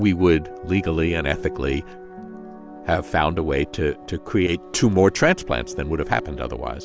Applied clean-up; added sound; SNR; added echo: none; none; none; none.